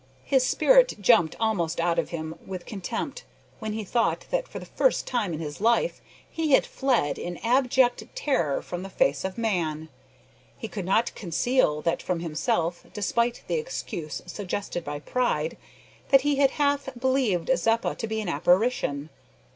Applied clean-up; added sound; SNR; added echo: none; none; none; none.